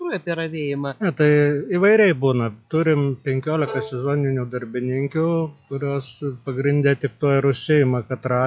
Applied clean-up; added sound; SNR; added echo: classical method log-MMSE.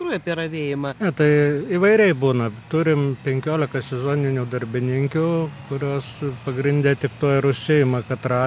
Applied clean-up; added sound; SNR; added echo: none; none; none; none.